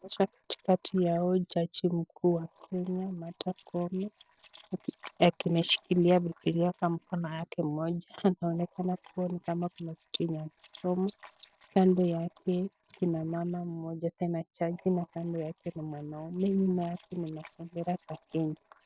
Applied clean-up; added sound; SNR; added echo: neural separator model SepFormer DNS4.